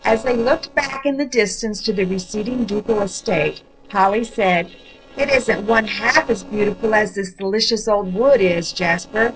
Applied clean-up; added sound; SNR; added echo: neural separator model SepFormer DNS4.